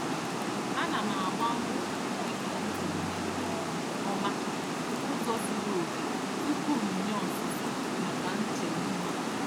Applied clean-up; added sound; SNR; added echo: none; Water; -5 dB; none.